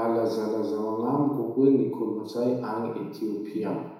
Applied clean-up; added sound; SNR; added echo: none; none; none; reverberation time 1.0 s.